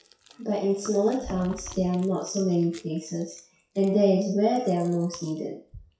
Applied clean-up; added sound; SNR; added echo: classical method WPE with log-MMSE.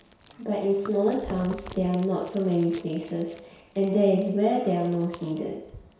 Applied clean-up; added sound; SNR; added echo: none; Chewing, mastication; 20 dB; reverberation time 0.7 s.